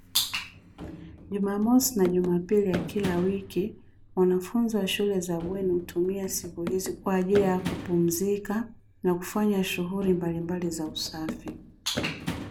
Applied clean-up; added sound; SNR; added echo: none; Run; 12 dB; none.